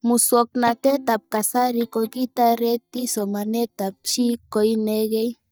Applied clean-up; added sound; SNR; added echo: neural mask model DeepFilterNet 3.